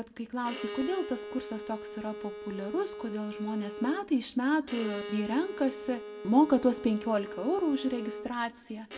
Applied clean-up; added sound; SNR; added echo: none; Bowed string instrument; 10 dB; reverberation time 0.6 s.